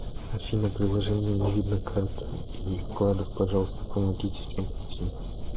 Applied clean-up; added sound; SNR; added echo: neural mask model Resemble Enhance denoiser.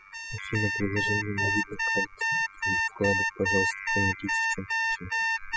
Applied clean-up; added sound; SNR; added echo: classical method spectral subtraction.